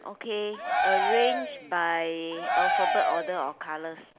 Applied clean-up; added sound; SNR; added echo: none; Cheering; -2 dB; none.